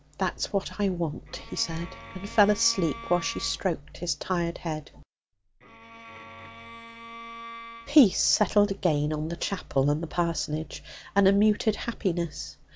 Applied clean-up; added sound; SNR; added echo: none; Bowed string instrument; 17 dB; none.